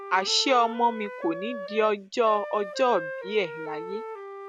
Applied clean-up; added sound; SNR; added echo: none; Wind instrument, woodwind instrument; 10 dB; none.